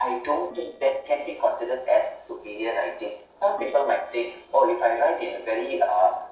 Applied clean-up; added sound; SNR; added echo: neural separator model SepFormer DNS4.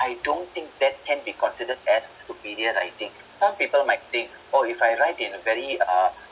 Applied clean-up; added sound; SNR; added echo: none; none; none; none.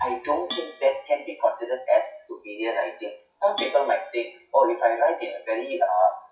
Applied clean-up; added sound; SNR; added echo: classical method WPE with log-MMSE.